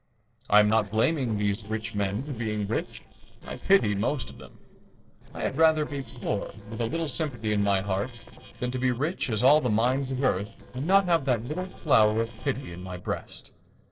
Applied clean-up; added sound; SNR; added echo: neural separator model SepFormer DNS4.